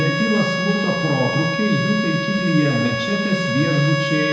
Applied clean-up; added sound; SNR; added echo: none; Bowed string instrument; 3 dB; reverberation time 1.0 s.